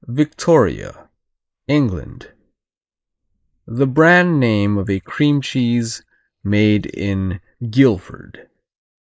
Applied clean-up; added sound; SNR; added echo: neural mask model Resemble Enhance denoiser.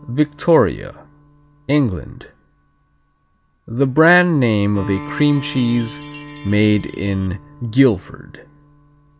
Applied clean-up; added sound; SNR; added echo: none; Acoustic guitar + Chime; 18 dB; none.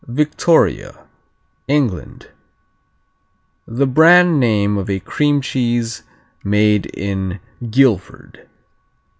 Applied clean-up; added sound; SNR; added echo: none; none; none; none.